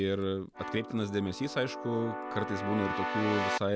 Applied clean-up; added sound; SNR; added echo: none; Keyboard (musical); 4 dB; none.